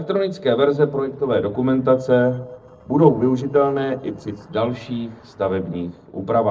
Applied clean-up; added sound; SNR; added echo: neural separator model SepFormer DNS4.